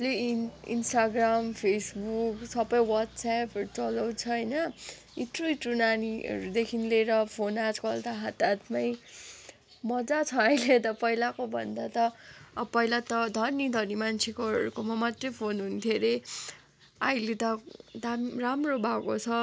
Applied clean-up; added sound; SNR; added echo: none; none; none; none.